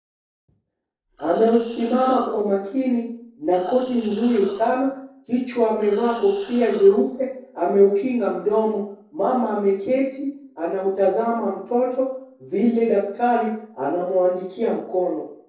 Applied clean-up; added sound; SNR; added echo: neural separator model SepFormer DNS4.